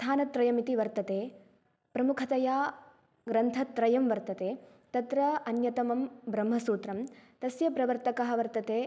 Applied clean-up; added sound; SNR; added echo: none; none; none; none.